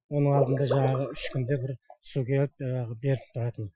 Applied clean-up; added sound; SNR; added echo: classical method Wiener filter.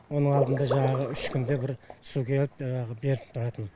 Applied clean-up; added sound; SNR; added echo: none; Water / Liquid; 5 dB; none.